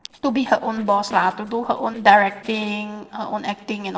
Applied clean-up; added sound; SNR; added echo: neural separator model SepFormer DNS4.